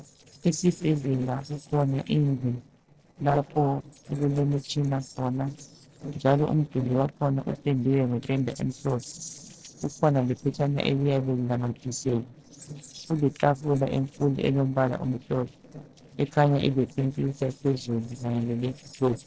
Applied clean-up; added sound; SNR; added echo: neural separator model SepFormer DNS4.